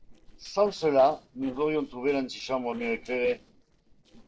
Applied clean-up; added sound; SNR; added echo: neural separator model SepFormer DNS4.